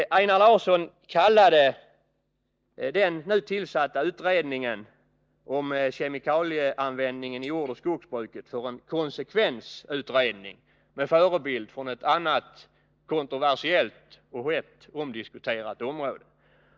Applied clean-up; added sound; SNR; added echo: neural mask model DeepFilterNet 3.